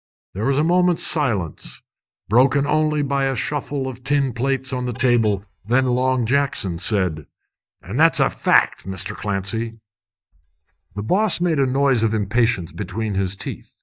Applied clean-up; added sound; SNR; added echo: neural mask model DeepFilterNet 3.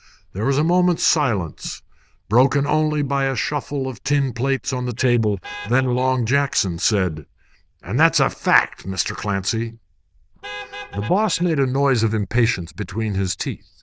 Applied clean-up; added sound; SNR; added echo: neural diffusion model UNIVERSE++.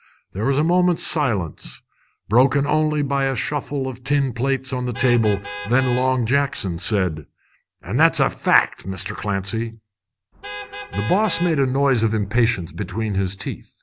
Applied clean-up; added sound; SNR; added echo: none; Vehicle horn, car horn, honking; 14 dB; none.